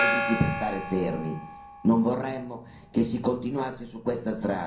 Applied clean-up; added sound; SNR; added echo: none; Gong; 6 dB; reverberation time 0.6 s.